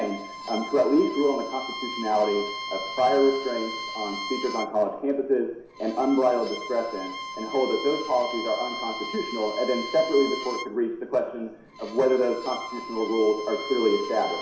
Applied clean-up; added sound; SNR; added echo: none; Bowed string instrument; 10 dB; reverberation time 0.7 s.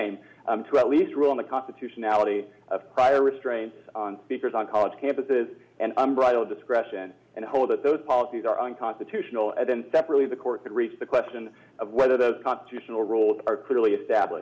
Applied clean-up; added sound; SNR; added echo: none; none; none; none.